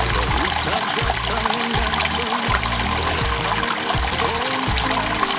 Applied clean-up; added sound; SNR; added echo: none; Stream; -2 dB; none.